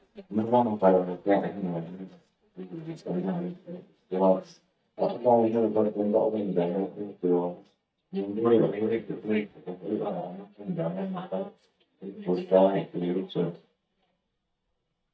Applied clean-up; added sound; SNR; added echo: neural mask model DeepFilterNet 3.